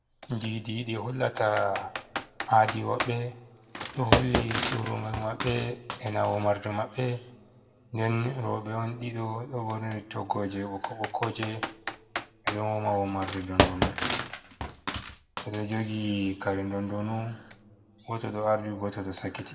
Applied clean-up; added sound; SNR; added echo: none; Computer keyboard; 5 dB; reverberation time 1.5 s.